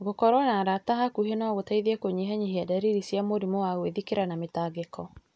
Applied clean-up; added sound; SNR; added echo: none; none; none; none.